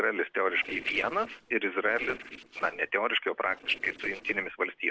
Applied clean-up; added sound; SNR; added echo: neural separator model SepFormer DNS4.